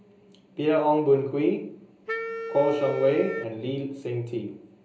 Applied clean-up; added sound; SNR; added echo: none; Wind instrument, woodwind instrument; 9 dB; reverberation time 0.5 s.